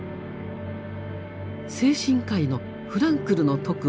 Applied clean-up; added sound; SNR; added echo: none; none; none; none.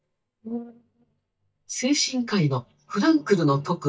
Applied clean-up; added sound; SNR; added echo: neural mask model DeepFilterNet 3.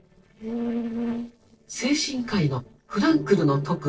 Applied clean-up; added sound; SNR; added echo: neural separator model SepFormer DNS4.